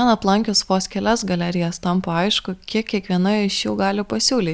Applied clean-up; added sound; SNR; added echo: none; none; none; none.